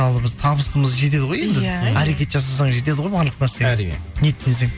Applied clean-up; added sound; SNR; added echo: none; none; none; none.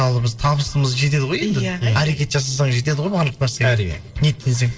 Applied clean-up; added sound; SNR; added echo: neural separator model SepFormer DNS4.